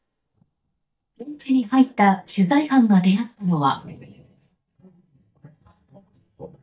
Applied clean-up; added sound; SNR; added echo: neural mask model DeepFilterNet 3.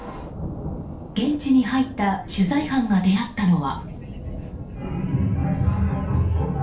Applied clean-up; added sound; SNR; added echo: none; Thunder; 12 dB; reverberation time 0.3 s.